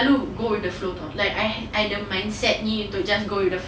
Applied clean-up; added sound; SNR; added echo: none; none; none; none.